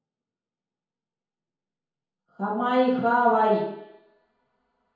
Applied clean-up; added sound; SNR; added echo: none; none; none; reverberation time 1.0 s.